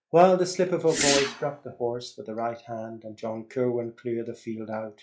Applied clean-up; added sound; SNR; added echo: classical method log-MMSE.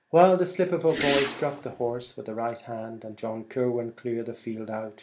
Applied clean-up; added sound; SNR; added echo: none; Whoosh, swoosh, swish; 3 dB; none.